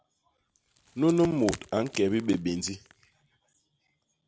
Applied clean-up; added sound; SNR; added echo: none; Wood; 17 dB; none.